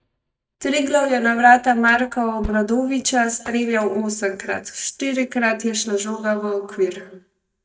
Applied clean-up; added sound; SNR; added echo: neural mask model DeepFilterNet 3.